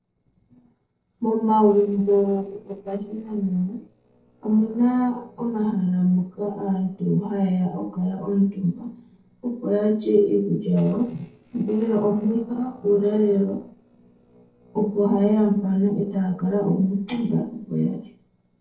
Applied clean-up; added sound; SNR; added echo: neural separator model SepFormer DNS4.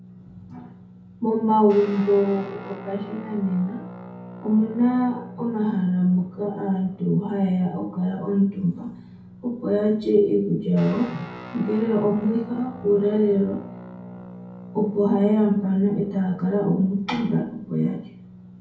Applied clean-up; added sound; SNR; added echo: none; Guitar; 17 dB; reverberation time 0.6 s.